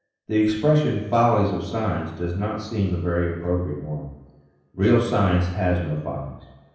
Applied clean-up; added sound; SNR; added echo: none; none; none; reverberation time 0.9 s.